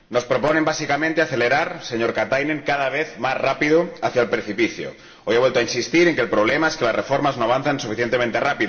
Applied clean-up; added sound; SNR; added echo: none; none; none; reverberation time 0.9 s.